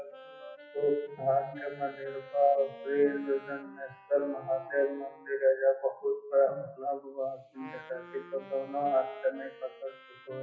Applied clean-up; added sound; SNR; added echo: classical method WPE with log-MMSE.